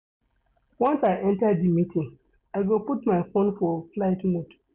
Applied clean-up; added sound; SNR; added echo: none; none; none; none.